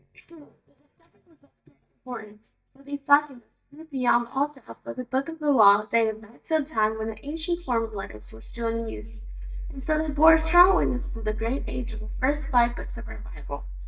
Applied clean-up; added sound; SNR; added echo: neural mask model DeepFilterNet 3.